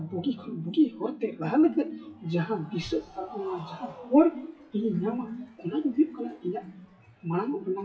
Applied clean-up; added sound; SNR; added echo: classical method WPE with log-MMSE.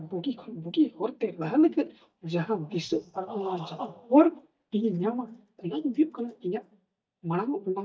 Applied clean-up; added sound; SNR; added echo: neural mask model DeepFilterNet 3.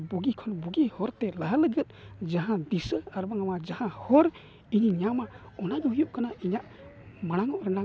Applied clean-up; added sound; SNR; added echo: none; none; none; none.